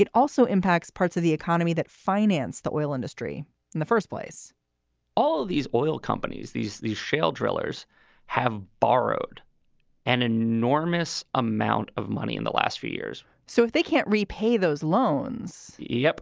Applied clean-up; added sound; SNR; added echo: none; none; none; none.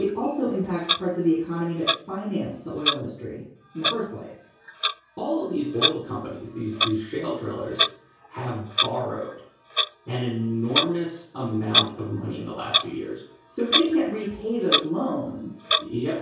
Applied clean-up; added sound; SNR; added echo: none; Clock; 1 dB; reverberation time 0.6 s.